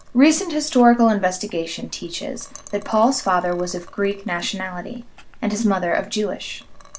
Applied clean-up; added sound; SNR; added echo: none; Liquid; 19 dB; none.